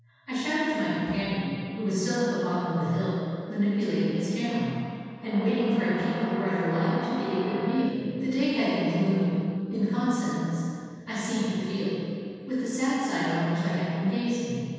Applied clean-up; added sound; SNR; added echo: none; Brass instrument; 9 dB; reverberation time 2.1 s.